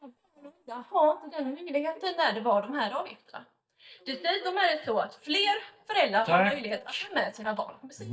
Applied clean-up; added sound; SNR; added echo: neural mask model DeepFilterNet 3.